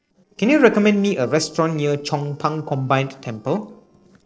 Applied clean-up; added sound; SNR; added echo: neural separator model SepFormer DNS4.